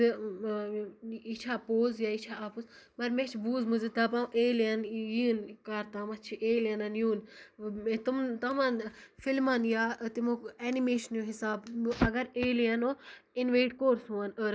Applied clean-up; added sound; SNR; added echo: none; none; none; none.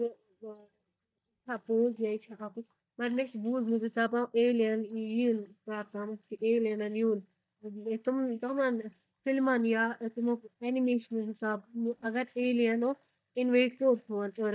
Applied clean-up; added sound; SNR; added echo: neural mask model DeepFilterNet 3.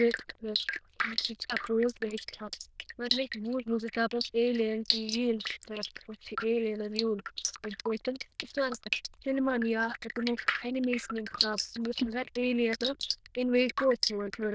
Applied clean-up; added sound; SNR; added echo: neural diffusion model UNIVERSE++.